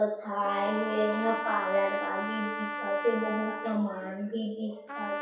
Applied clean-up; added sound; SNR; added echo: none; Trumpet; 6 dB; reverberation time 0.7 s.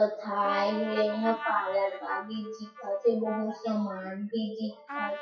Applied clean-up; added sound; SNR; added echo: classical method WPE with log-MMSE.